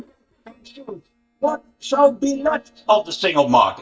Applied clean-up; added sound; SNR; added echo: neural mask model DeepFilterNet 3.